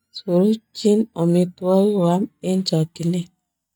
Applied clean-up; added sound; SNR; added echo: neural mask model DeepFilterNet 3.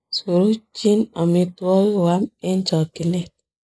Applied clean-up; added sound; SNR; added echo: neural mask model Resemble Enhance denoiser.